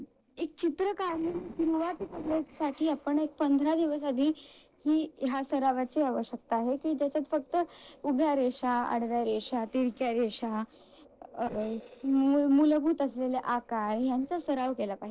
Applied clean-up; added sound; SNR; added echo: neural separator model SepFormer DNS4.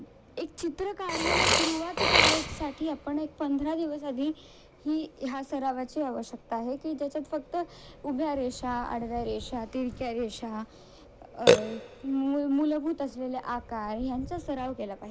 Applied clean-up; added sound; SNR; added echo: none; Burping, eructation; 1 dB; none.